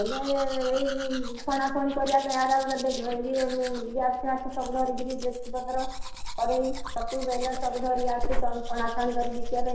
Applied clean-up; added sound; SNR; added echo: none; Domestic sounds, home sounds; 3 dB; reverberation time 0.7 s.